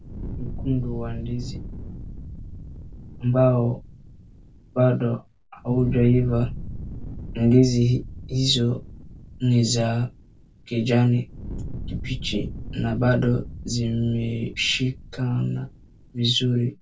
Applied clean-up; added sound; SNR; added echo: none; Fire; 11 dB; reverberation time 0.1 s.